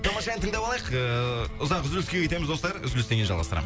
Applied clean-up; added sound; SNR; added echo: none; Electric guitar; 18 dB; none.